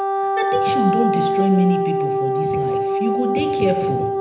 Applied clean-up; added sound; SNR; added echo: none; Wind instrument, woodwind instrument; -3 dB; reverberation time 0.7 s.